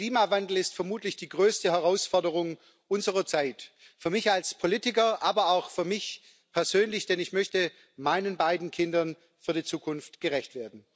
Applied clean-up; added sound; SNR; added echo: none; none; none; none.